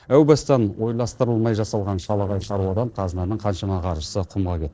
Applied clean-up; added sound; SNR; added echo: neural separator model SepFormer DNS4.